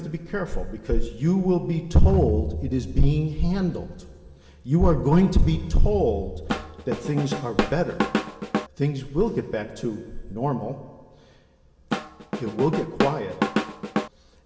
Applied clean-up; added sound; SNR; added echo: none; Drum / Drum kit; 4 dB; reverberation time 1.4 s.